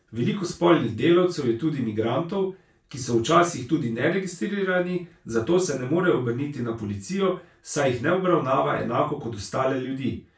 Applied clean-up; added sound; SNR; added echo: none; none; none; reverberation time 0.3 s.